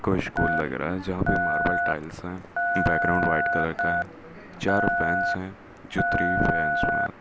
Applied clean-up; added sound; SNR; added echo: none; Telephone; -2 dB; none.